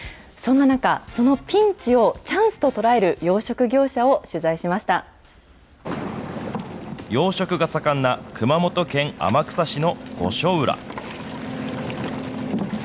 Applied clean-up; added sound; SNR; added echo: none; none; none; none.